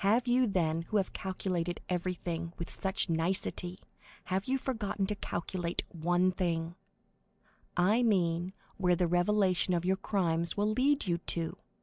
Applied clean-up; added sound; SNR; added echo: none; none; none; none.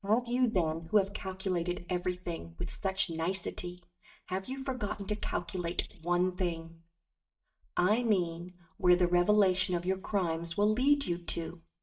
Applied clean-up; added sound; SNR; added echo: neural mask model DeepFilterNet 3.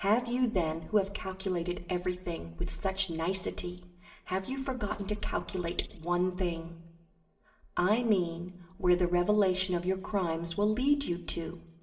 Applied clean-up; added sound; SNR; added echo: none; Gunshot, gunfire; 19 dB; reverberation time 0.6 s.